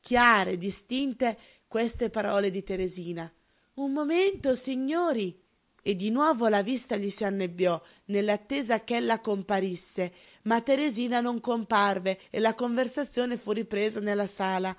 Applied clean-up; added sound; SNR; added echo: none; none; none; none.